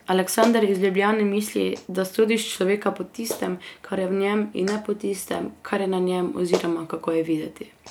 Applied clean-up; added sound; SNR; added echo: none; Clapping; 13 dB; none.